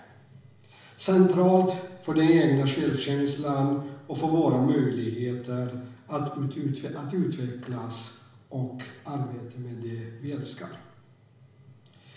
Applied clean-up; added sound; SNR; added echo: none; none; none; reverberation time 0.7 s.